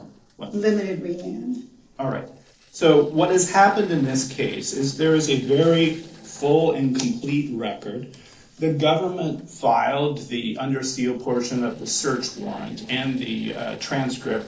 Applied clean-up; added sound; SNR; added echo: neural separator model SepFormer DNS4.